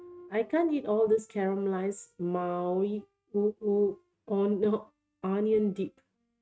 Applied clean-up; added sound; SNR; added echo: neural mask model RNNoise.